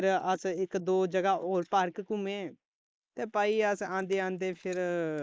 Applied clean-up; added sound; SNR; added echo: neural mask model Resemble Enhance denoiser.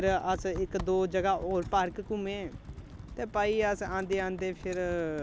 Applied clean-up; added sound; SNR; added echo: none; Computer keyboard; 14 dB; none.